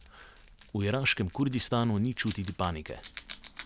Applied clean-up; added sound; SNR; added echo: none; Wild animals; 17 dB; none.